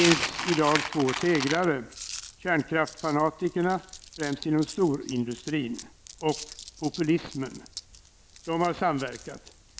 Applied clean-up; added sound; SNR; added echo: none; Coin (dropping); 9 dB; none.